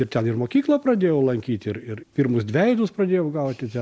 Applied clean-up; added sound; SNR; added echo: none; none; none; none.